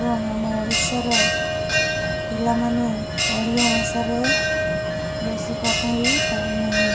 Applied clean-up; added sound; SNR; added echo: none; Bell; -2 dB; reverberation time 0.2 s.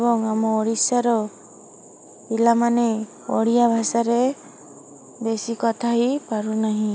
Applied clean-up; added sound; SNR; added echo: none; none; none; none.